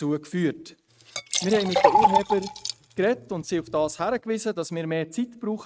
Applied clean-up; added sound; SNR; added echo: neural mask model RNNoise.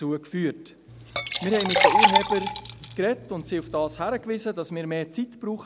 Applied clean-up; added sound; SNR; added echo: none; Liquid; -4 dB; none.